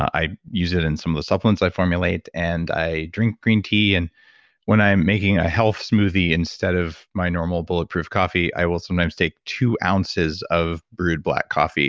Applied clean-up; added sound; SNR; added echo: none; none; none; none.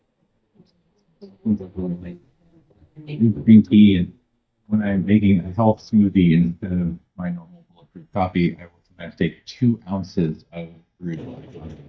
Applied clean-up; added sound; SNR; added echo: neural mask model DeepFilterNet 3.